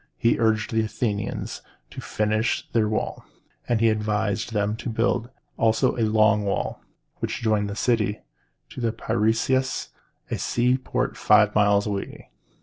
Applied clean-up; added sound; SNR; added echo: none; none; none; none.